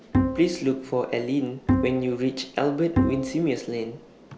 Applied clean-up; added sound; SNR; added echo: none; Bowed string instrument; 2 dB; none.